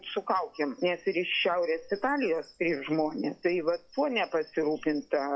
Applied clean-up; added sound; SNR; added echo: classical method log-MMSE.